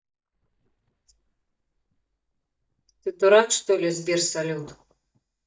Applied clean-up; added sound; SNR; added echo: neural mask model DeepFilterNet 3.